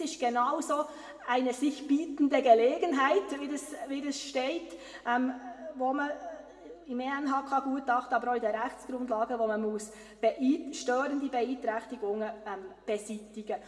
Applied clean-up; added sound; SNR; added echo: none; none; none; reverberation time 1.4 s.